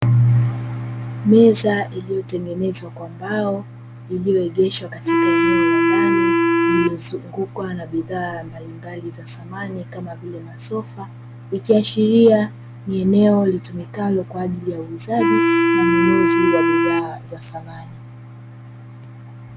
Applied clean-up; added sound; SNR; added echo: none; Wind instrument, woodwind instrument; -4 dB; none.